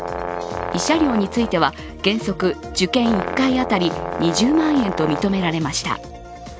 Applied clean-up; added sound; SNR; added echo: none; Brass instrument; 8 dB; none.